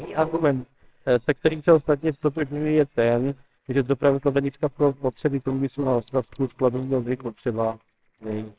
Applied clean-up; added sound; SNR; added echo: neural separator model SepFormer WHAMR!.